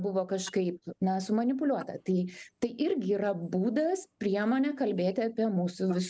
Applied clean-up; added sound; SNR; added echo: none; none; none; none.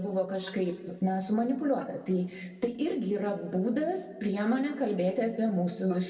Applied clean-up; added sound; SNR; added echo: none; none; none; reverberation time 1.5 s.